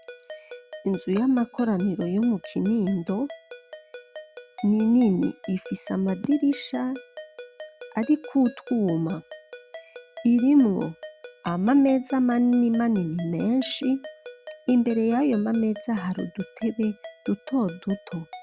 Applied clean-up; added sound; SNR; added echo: none; Ringtone; 18 dB; none.